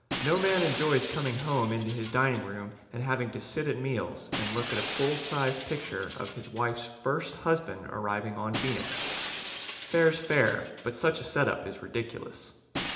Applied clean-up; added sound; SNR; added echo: none; Shatter; 9 dB; reverberation time 0.8 s.